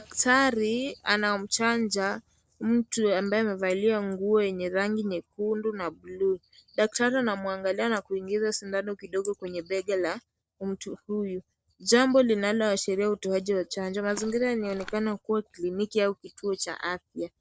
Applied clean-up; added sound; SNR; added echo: neural separator model SepFormer DNS4.